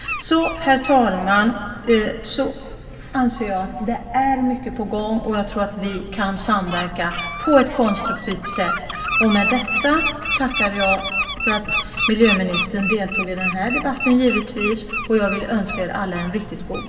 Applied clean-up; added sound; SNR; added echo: none; Bird; 7 dB; reverberation time 2.2 s.